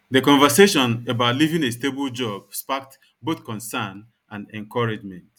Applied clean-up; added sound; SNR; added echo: none; none; none; none.